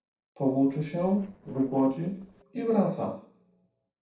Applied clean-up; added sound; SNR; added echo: neural separator model SepFormer DNS4.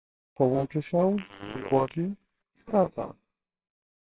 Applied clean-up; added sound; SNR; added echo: neural separator model SepFormer WHAMR!.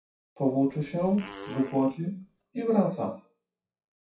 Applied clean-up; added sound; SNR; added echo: classical method WPE with log-MMSE.